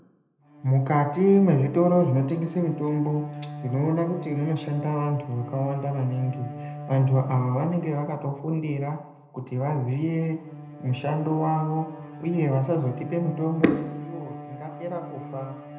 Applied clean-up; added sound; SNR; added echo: none; Bowed string instrument; 13 dB; reverberation time 0.7 s.